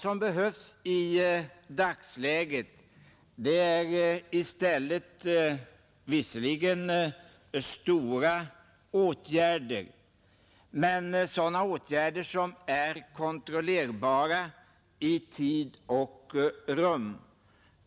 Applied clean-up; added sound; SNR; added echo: none; none; none; none.